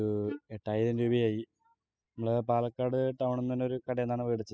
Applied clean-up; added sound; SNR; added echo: classical method spectral subtraction.